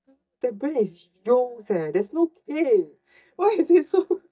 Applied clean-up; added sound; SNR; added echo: neural mask model DeepFilterNet 3.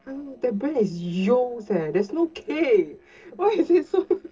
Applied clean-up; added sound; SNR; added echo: neural separator model SepFormer DNS4.